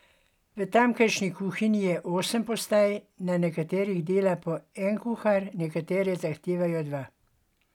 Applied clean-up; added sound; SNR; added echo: none; none; none; none.